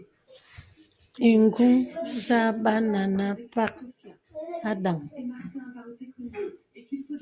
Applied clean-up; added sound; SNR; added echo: none; none; none; none.